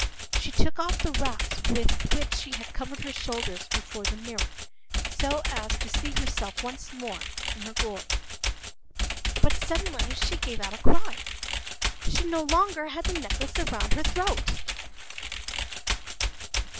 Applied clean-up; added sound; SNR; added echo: none; Computer keyboard; 5 dB; none.